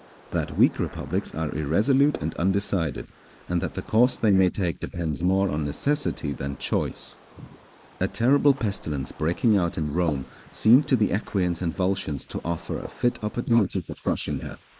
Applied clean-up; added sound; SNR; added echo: neural mask model Resemble Enhance denoiser.